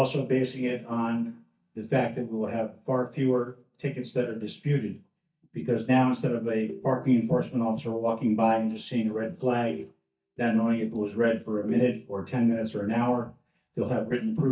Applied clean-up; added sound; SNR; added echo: neural mask model DeepFilterNet 3.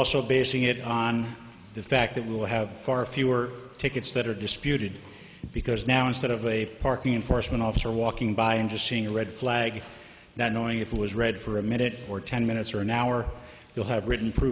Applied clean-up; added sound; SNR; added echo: none; none; none; none.